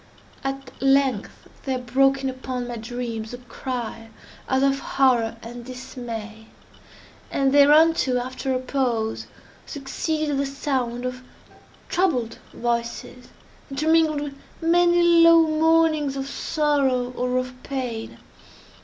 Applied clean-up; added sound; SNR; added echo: none; none; none; none.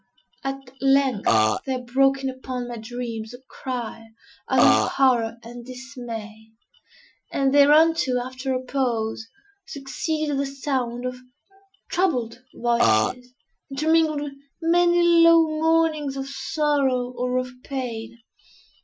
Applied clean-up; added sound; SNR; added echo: classical method Wiener filter.